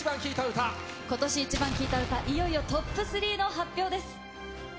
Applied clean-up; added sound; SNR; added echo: none; Explosion; 5 dB; none.